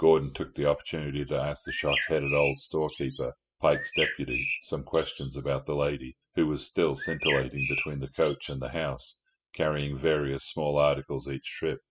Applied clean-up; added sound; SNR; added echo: classical method spectral subtraction.